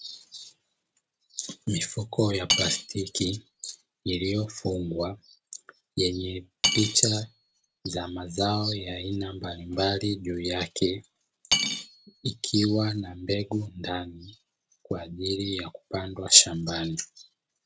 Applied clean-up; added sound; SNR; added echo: none; Cutlery, silverware / Dishes, pots, and pans; 1 dB; none.